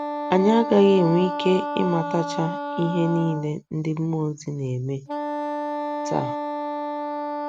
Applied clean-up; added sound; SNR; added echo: none; Wind instrument, woodwind instrument; 6 dB; none.